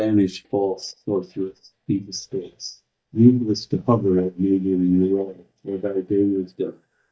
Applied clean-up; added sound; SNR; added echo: neural mask model DeepFilterNet 3.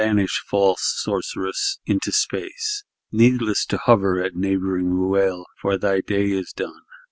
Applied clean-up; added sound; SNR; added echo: none; none; none; none.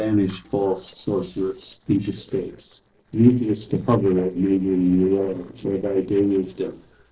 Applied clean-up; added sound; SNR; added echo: neural separator model SepFormer DNS4.